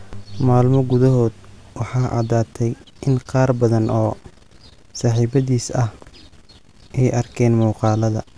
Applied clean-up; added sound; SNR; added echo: none; none; none; none.